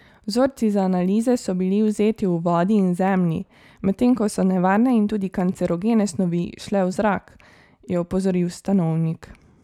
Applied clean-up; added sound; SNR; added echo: none; none; none; none.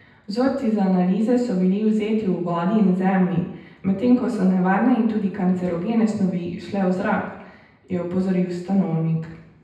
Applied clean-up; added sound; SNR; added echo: none; none; none; reverberation time 0.9 s.